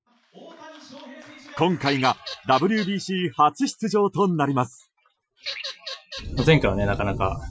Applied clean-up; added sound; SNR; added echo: classical method Wiener filter.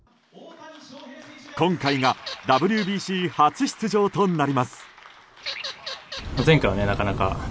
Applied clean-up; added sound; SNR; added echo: none; Bird vocalization, bird call, bird song / Fowl; 11 dB; none.